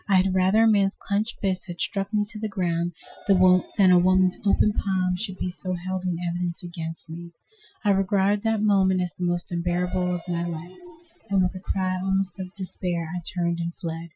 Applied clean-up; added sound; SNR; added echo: classical method Wiener filter.